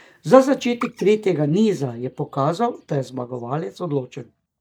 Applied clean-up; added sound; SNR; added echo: neural mask model DeepFilterNet 3.